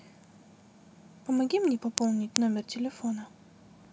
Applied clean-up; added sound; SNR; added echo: none; none; none; none.